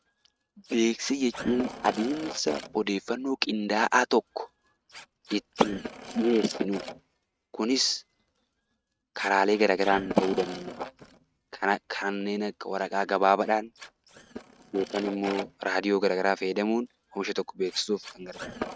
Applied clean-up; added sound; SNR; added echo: neural mask model RNNoise.